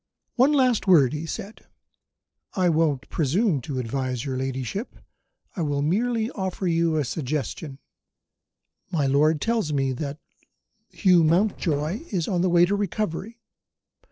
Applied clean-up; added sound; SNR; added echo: neural separator model SepFormer DNS4.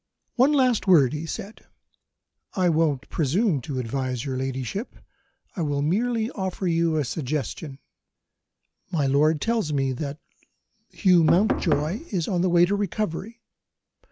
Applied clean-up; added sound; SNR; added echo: none; Knock; 3 dB; none.